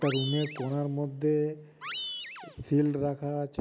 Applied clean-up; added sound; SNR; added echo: none; Animal; 11 dB; none.